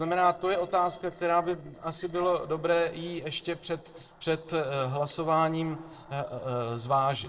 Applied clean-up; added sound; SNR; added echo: neural separator model SepFormer DNS4.